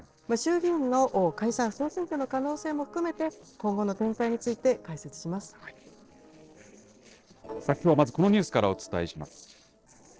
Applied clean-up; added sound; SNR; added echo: neural separator model SepFormer DNS4.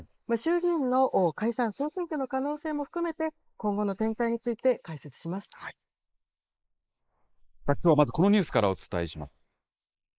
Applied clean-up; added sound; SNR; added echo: neural mask model Resemble Enhance denoiser.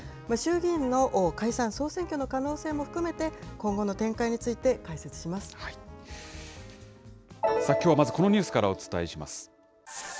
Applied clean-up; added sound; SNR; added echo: none; none; none; none.